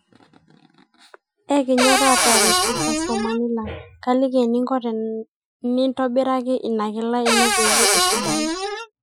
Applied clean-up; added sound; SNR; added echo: classical method Wiener filter.